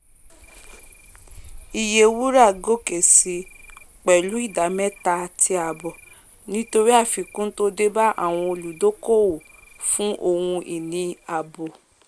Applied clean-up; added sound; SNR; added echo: none; Cricket; 12 dB; none.